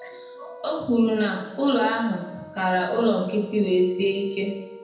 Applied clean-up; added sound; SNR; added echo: none; Brass instrument; 20 dB; reverberation time 0.9 s.